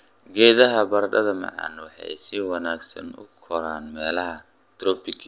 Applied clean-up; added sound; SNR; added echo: none; none; none; none.